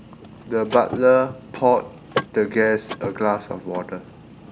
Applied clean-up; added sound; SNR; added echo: none; Mechanisms / Car; 13 dB; none.